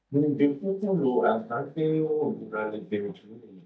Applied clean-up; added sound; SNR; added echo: neural mask model DeepFilterNet 3.